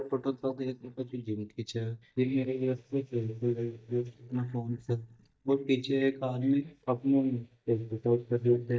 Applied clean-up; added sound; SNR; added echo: neural mask model DeepFilterNet 3.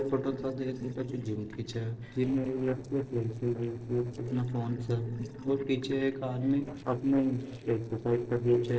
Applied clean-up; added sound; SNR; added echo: neural separator model SepFormer DNS4.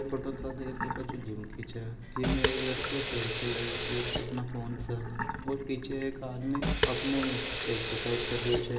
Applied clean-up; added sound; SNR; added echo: none; Sink (filling or washing) / Water tap, faucet; -3 dB; reverberation time 1.4 s.